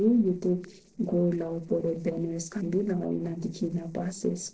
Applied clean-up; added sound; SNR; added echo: neural separator model SepFormer DNS4.